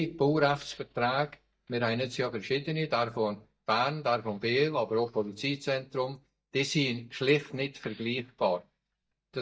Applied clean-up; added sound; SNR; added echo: neural mask model DeepFilterNet 3.